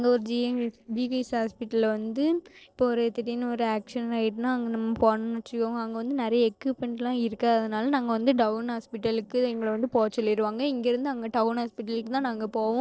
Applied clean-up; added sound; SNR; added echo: neural separator model SepFormer DNS4.